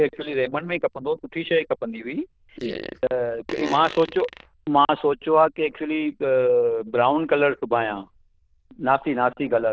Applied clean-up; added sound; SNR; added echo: neural diffusion model UNIVERSE++.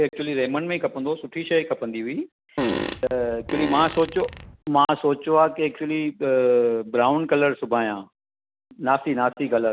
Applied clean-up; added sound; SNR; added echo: none; Fart; 7 dB; none.